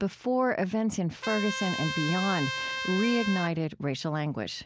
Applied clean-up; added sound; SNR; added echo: none; Trumpet; 5 dB; none.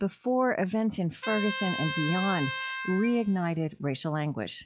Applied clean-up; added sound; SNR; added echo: classical method log-MMSE.